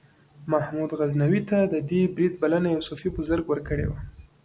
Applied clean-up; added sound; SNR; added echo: none; none; none; none.